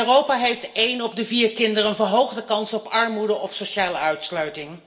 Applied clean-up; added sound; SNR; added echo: none; none; none; reverberation time 0.6 s.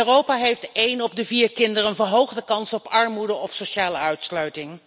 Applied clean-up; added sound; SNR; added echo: none; none; none; none.